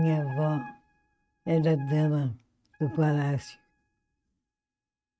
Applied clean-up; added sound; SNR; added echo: neural mask model RNNoise.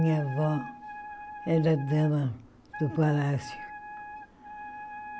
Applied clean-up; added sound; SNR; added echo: none; Wind instrument, woodwind instrument; 13 dB; none.